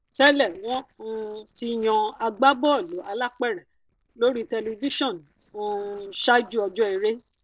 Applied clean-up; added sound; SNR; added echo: neural separator model SepFormer DNS4.